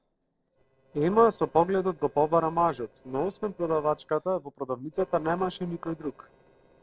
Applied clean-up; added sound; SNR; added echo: neural separator model SepFormer DNS4.